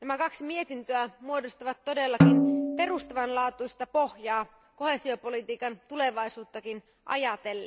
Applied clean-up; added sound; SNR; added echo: none; Snare drum; -5 dB; none.